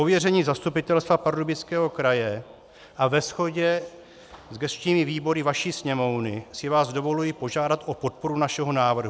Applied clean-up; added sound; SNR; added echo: none; none; none; none.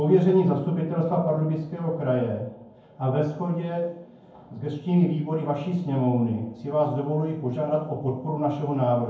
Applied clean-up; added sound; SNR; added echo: none; none; none; reverberation time 0.9 s.